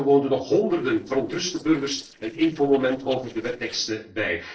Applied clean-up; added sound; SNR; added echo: neural separator model SepFormer DNS4.